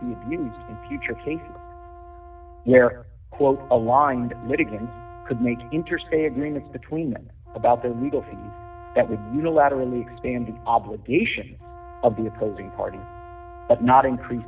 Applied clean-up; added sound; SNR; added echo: none; Brass instrument; 19 dB; none.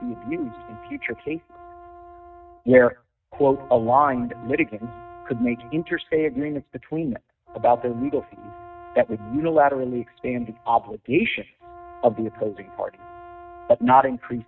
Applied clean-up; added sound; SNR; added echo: neural mask model RNNoise.